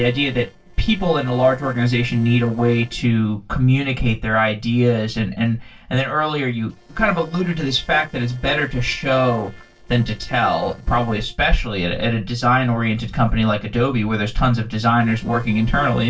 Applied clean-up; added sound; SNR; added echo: neural separator model SepFormer DNS4.